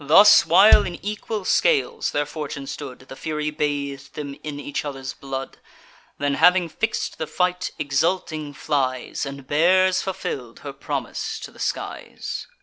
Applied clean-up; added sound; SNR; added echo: none; Bass drum; -1 dB; none.